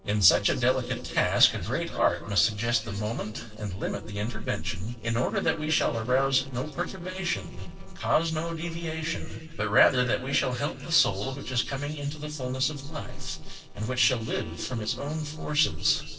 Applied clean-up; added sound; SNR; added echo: neural separator model SepFormer DNS4.